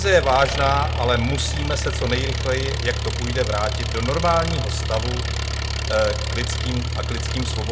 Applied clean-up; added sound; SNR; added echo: none; Engine; 0 dB; reverberation time 1.3 s.